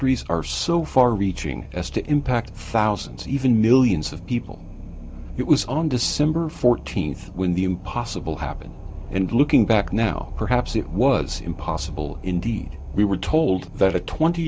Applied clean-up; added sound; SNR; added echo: none; none; none; none.